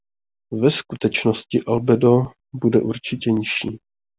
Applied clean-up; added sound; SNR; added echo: none; none; none; none.